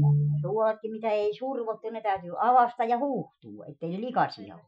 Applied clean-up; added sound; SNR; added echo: classical method Wiener filter.